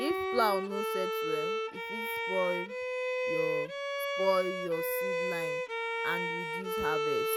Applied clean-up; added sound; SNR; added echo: none; Bowed string instrument; -2 dB; none.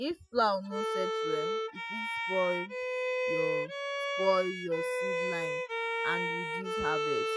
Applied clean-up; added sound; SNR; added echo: classical method Wiener filter.